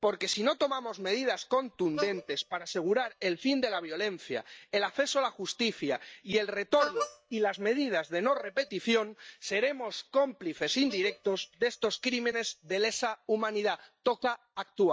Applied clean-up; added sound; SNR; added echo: neural mask model DeepFilterNet 3.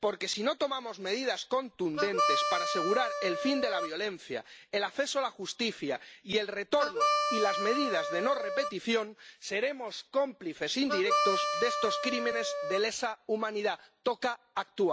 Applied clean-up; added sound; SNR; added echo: none; Harmonica; 0 dB; none.